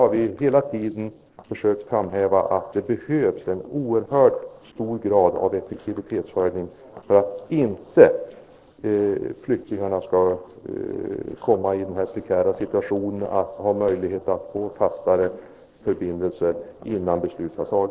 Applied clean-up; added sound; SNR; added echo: neural separator model SepFormer DNS4.